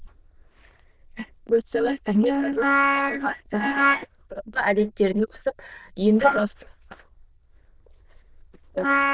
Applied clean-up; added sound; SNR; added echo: neural diffusion model UNIVERSE++.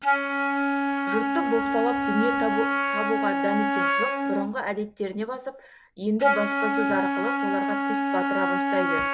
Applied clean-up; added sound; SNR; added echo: none; Wind instrument, woodwind instrument; -4 dB; none.